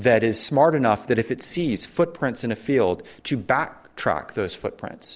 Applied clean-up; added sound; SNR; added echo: neural separator model SepFormer DNS4.